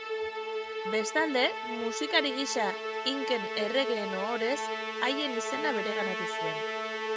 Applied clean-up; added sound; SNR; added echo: none; Musical instrument; 2 dB; none.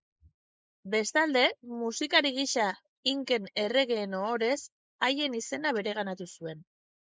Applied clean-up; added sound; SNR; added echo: neural mask model Resemble Enhance denoiser.